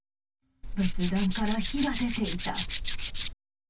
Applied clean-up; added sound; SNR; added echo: none; Tools; -3 dB; reverberation time 0.1 s.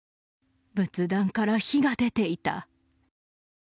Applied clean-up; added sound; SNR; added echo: none; none; none; none.